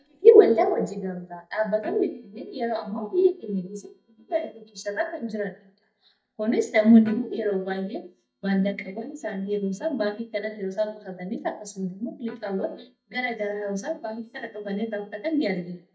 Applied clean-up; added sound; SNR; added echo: neural mask model DeepFilterNet 3.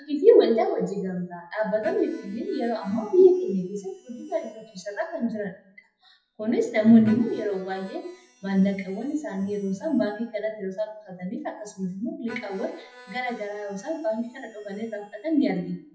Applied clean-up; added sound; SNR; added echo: classical method WPE with log-MMSE.